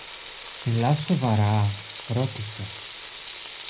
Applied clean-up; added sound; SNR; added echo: none; Frying (food); 13 dB; reverberation time 0.3 s.